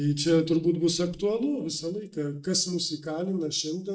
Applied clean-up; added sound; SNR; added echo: neural mask model DeepFilterNet 3.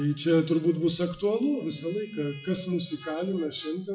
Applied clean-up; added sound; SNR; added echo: classical method WPE with log-MMSE.